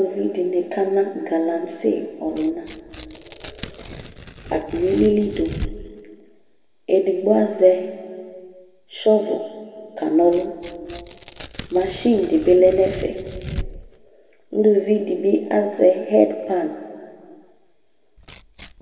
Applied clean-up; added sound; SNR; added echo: none; Tearing; 17 dB; reverberation time 2.1 s.